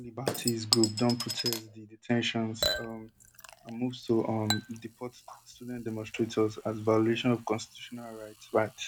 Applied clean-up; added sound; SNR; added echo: none; Chink, clink / Liquid; 7 dB; none.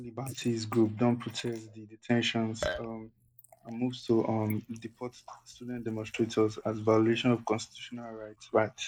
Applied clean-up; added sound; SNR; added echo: neural mask model Resemble Enhance denoiser.